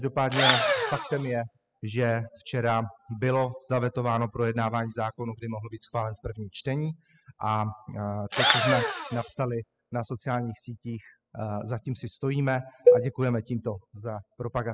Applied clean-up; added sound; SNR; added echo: classical method spectral subtraction.